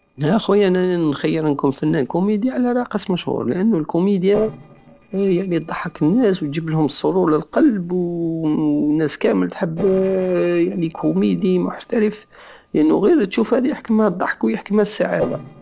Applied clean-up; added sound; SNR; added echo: neural separator model SepFormer DNS4.